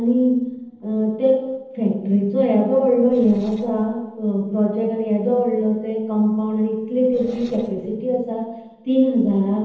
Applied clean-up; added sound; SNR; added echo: neural separator model SepFormer DNS4.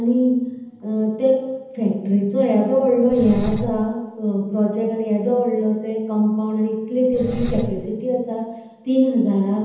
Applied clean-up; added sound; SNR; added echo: none; Engine; 15 dB; reverberation time 0.8 s.